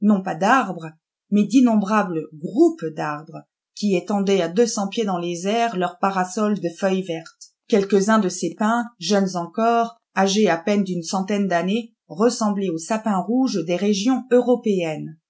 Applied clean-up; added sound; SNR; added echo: none; none; none; none.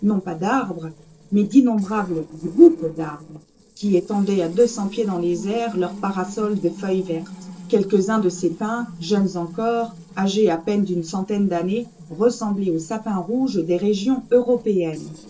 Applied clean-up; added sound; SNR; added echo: neural separator model SepFormer DNS4.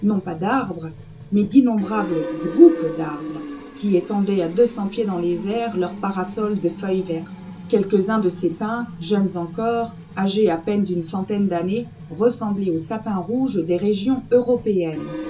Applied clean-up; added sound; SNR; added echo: none; Fill (with liquid); 14 dB; reverberation time 0.2 s.